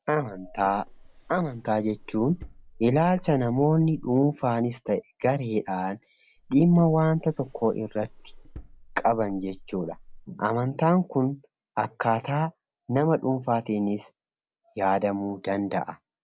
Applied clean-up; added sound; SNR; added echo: none; Drawer open or close; 20 dB; none.